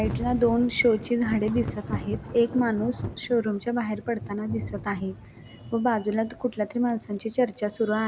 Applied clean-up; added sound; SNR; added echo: none; Thunder / Rain; 11 dB; none.